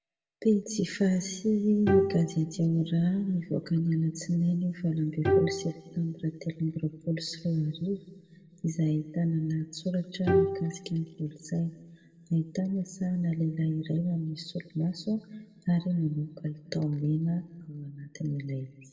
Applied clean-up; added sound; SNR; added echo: none; Bowed string instrument; 4 dB; reverberation time 1.0 s.